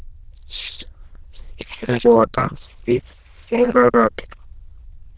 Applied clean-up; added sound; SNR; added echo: neural diffusion model UNIVERSE++.